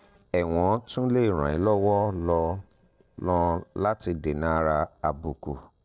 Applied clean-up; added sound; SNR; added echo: neural separator model SepFormer DNS4.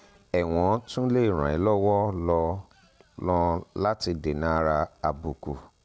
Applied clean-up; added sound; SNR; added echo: none; none; none; none.